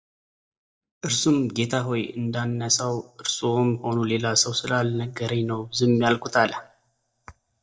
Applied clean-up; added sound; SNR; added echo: neural mask model DeepFilterNet 3.